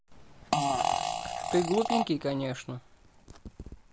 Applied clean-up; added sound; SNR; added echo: none; Fart; -2 dB; none.